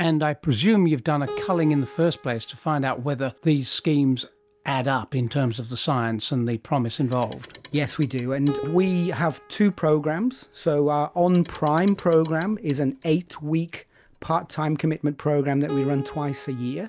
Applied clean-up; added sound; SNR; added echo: none; Clock + Keyboard (musical); 18 dB; none.